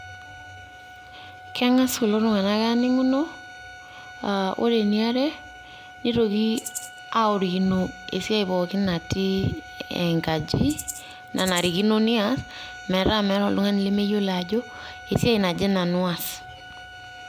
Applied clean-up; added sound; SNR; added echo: none; Bowed string instrument + Rattle (instrument); 16 dB; none.